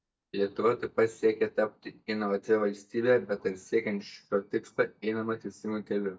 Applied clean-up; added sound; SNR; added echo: neural mask model DeepFilterNet 3.